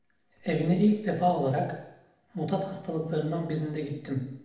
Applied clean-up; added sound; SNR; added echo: none; none; none; reverberation time 0.8 s.